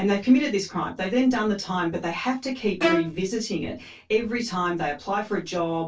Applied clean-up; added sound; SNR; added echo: neural separator model SepFormer DNS4.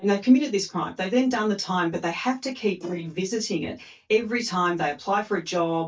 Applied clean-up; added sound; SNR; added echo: neural mask model DeepFilterNet 3.